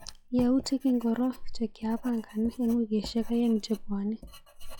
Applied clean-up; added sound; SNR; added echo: classical method log-MMSE.